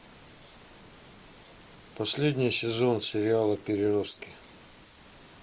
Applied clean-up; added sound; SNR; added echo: none; none; none; none.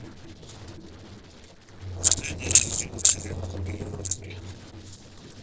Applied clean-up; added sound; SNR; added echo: neural separator model SepFormer DNS4.